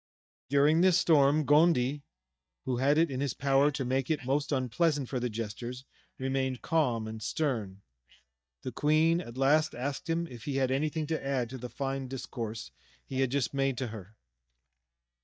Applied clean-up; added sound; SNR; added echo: neural mask model DeepFilterNet 3.